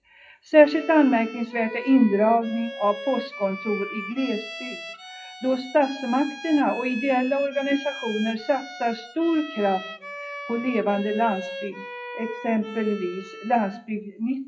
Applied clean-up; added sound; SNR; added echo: classical method WPE with log-MMSE.